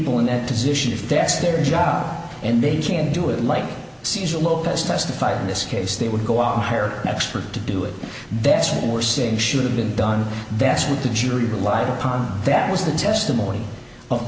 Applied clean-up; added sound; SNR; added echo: none; none; none; none.